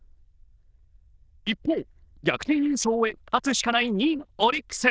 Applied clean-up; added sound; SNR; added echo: neural diffusion model UNIVERSE++.